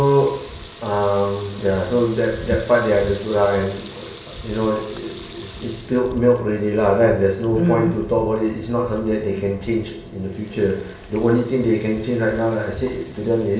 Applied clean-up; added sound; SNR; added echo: none; Sink (filling or washing) / Water tap, faucet / Liquid; 20 dB; reverberation time 0.7 s.